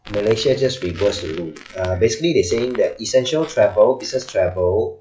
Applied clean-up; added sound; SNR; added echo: classical method log-MMSE.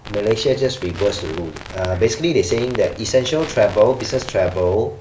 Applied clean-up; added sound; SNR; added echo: none; Crackle; 15 dB; none.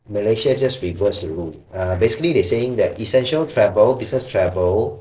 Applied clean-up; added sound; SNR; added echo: neural separator model SepFormer DNS4.